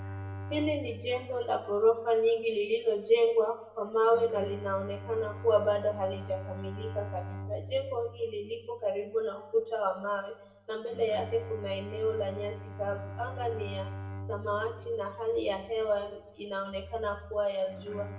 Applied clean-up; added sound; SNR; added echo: none; Bowed string instrument; 12 dB; reverberation time 0.7 s.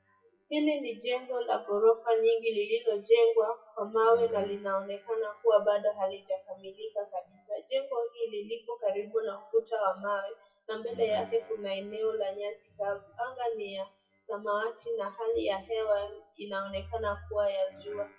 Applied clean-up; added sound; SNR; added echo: classical method WPE with log-MMSE.